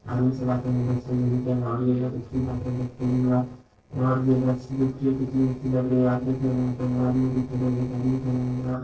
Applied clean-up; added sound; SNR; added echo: neural separator model SepFormer DNS4.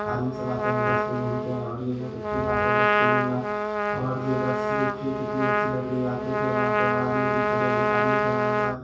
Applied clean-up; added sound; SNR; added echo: none; Trumpet; -4 dB; reverberation time 0.7 s.